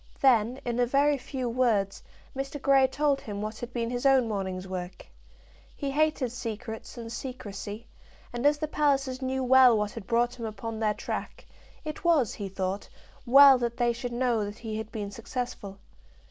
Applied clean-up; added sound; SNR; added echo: none; none; none; none.